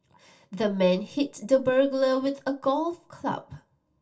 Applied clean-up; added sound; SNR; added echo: none; none; none; reverberation time 0.2 s.